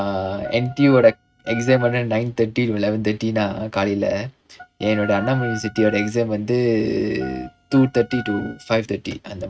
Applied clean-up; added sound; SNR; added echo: neural mask model RNNoise.